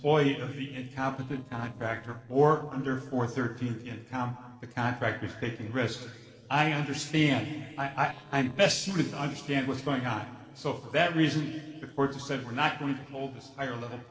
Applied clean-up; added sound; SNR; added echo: neural separator model SepFormer DNS4.